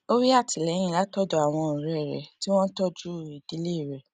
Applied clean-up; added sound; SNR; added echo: none; none; none; none.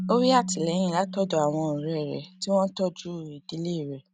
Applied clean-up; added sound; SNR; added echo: none; Keyboard (musical); 11 dB; none.